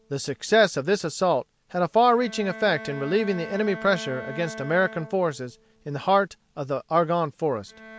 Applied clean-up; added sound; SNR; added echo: none; Bowed string instrument; 17 dB; none.